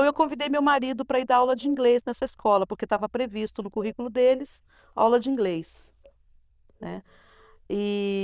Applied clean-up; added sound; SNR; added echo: neural diffusion model UNIVERSE++.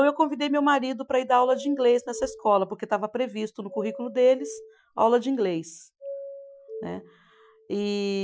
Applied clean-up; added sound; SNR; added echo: classical method Wiener filter.